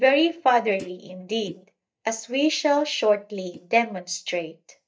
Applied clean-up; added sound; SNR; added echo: neural mask model DeepFilterNet 3.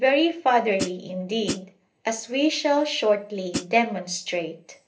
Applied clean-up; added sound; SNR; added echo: none; Hi-hat; 7 dB; reverberation time 0.3 s.